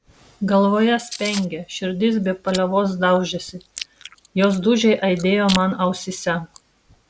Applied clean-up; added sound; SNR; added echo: none; Chewing, mastication; 17 dB; none.